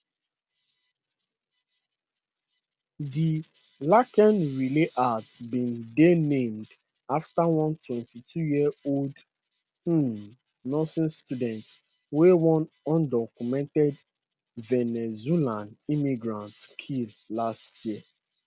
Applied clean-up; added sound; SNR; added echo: none; none; none; none.